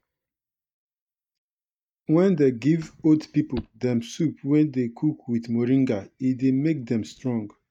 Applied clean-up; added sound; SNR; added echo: neural mask model DeepFilterNet 3.